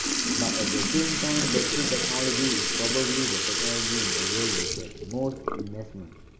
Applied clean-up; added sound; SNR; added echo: none; Sink (filling or washing) / Liquid; -4 dB; none.